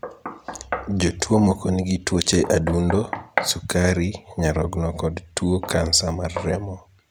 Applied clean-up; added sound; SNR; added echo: none; Knock; 12 dB; none.